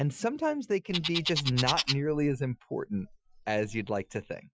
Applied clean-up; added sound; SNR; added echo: classical method Wiener filter.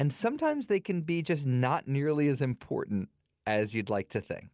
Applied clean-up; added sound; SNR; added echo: none; none; none; none.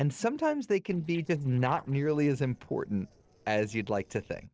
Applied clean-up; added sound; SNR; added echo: neural separator model SepFormer DNS4.